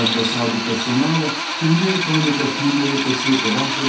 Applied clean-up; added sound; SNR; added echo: none; Drill; 3 dB; reverberation time 0.6 s.